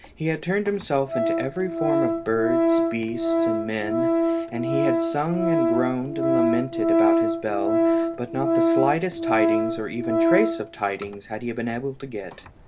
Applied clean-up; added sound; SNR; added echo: none; Organ; -3 dB; none.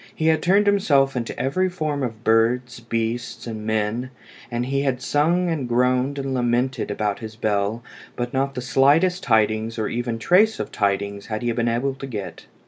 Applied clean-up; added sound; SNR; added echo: none; none; none; none.